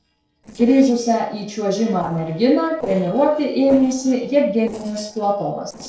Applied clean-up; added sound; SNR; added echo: neural separator model SepFormer DNS4.